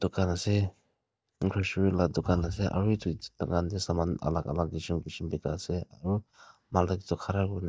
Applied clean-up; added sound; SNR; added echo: neural mask model DeepFilterNet 3.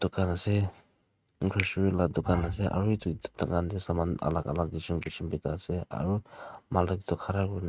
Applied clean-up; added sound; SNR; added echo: neural mask model RNNoise.